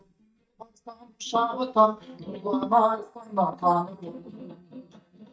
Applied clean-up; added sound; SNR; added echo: neural mask model DeepFilterNet 3.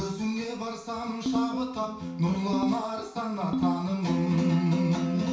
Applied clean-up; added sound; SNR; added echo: none; Ringtone; 4 dB; reverberation time 0.6 s.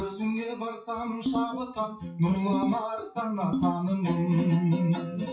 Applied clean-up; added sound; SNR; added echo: classical method WPE with log-MMSE.